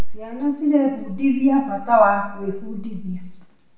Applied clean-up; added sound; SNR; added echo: none; none; none; reverberation time 0.8 s.